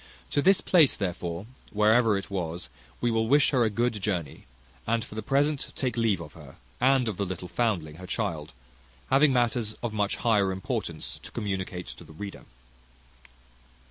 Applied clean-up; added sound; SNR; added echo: none; none; none; none.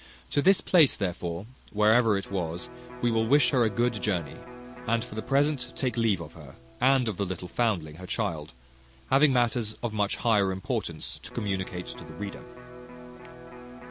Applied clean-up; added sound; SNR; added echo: none; Electric guitar; 18 dB; none.